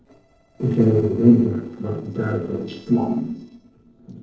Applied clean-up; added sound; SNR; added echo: neural separator model SepFormer DNS4.